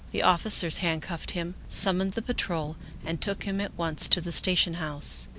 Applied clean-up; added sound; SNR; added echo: none; Wind / Fire; 15 dB; none.